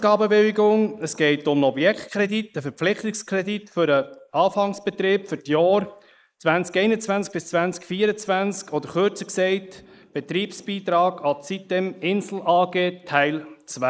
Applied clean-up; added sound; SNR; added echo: neural mask model Resemble Enhance denoiser.